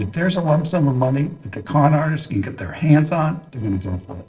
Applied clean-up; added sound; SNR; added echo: neural separator model SepFormer DNS4.